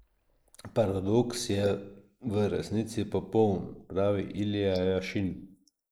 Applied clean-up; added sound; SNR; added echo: neural mask model Resemble Enhance denoiser.